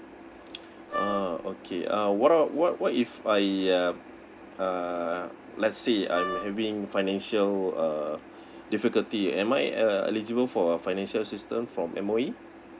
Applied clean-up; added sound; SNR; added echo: none; Wind instrument, woodwind instrument; 7 dB; none.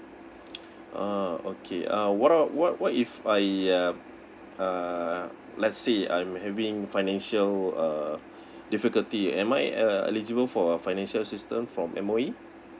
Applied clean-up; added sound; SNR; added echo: none; none; none; none.